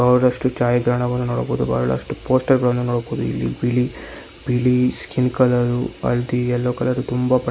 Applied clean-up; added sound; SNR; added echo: none; none; none; none.